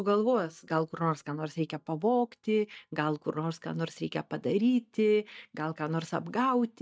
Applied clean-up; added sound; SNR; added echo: neural mask model DeepFilterNet 3.